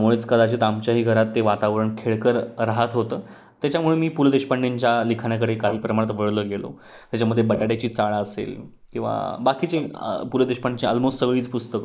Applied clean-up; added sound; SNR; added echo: neural mask model Resemble Enhance denoiser.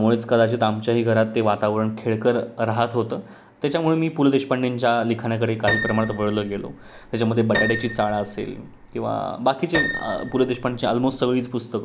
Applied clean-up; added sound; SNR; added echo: none; Piano; 8 dB; none.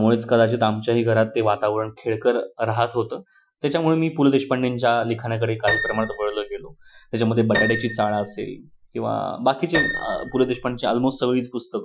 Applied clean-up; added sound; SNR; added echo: classical method Wiener filter.